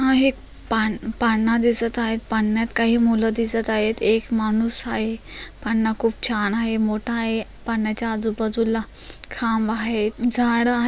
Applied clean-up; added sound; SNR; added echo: none; none; none; none.